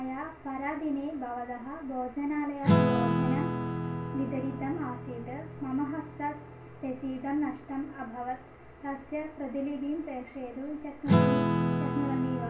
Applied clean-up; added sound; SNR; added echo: none; Acoustic guitar / Strum; -3 dB; reverberation time 0.3 s.